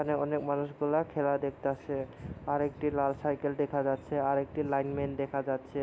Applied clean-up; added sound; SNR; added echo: none; none; none; none.